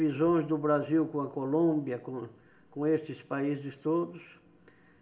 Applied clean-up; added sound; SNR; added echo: none; none; none; reverberation time 0.6 s.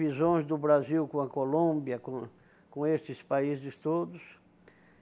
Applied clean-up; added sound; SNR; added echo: none; none; none; none.